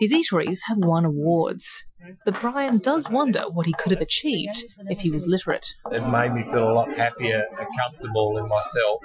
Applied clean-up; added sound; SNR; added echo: classical method Wiener filter.